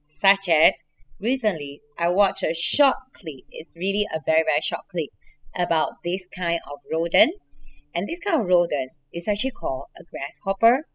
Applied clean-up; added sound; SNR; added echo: classical method spectral subtraction.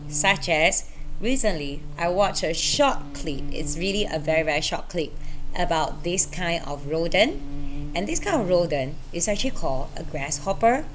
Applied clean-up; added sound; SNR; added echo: none; Buzz; 4 dB; none.